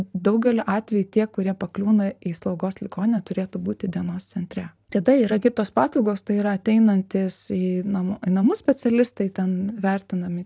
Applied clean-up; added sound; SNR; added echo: none; none; none; none.